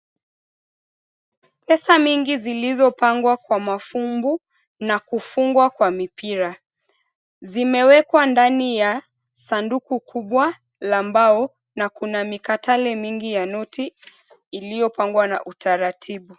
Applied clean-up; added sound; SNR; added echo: none; none; none; none.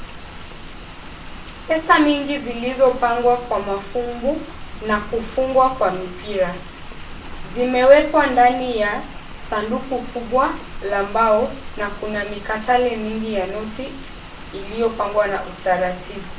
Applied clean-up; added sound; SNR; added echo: none; Rain; 12 dB; reverberation time 0.3 s.